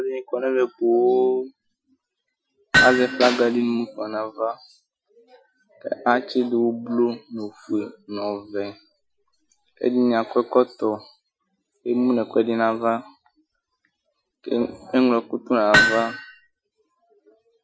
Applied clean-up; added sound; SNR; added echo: classical method Wiener filter.